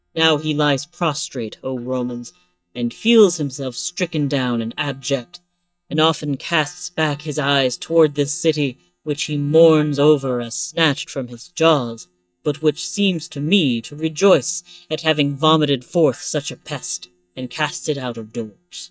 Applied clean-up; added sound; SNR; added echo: neural mask model DeepFilterNet 3.